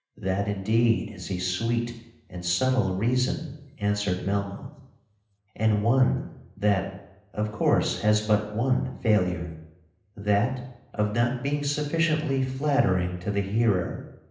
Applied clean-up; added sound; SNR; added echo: none; none; none; reverberation time 0.8 s.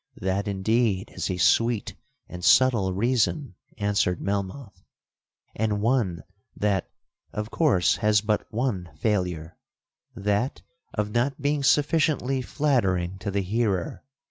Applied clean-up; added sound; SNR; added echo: none; none; none; none.